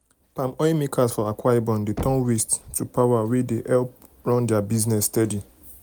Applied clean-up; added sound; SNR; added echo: none; Knock; 16 dB; none.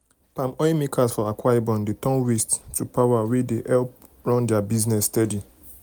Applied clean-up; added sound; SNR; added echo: none; none; none; none.